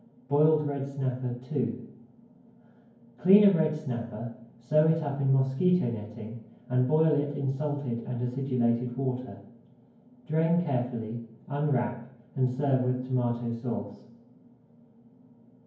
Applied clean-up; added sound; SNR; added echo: none; none; none; reverberation time 0.9 s.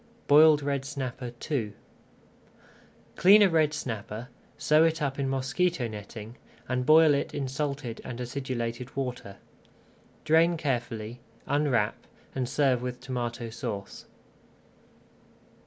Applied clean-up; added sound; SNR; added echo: none; none; none; none.